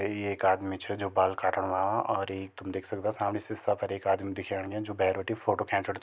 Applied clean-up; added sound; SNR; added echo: none; none; none; none.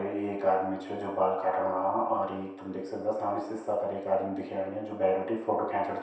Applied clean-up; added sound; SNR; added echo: none; none; none; reverberation time 0.7 s.